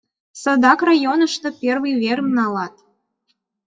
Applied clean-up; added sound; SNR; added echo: classical method WPE with log-MMSE.